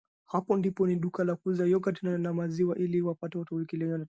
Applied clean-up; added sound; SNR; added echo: none; none; none; none.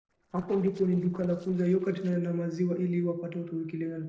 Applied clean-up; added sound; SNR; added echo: neural separator model SepFormer DNS4.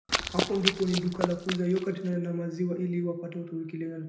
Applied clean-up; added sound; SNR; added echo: none; Run; 3 dB; reverberation time 0.8 s.